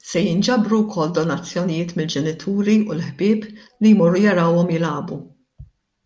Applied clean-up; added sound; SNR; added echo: none; none; none; none.